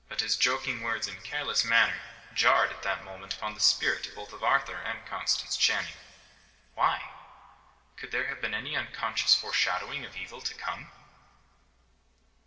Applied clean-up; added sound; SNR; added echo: none; none; none; reverberation time 2.1 s.